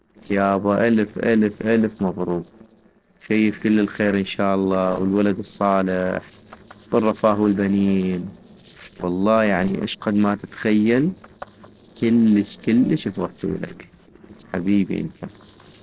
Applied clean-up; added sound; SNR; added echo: neural separator model SepFormer DNS4.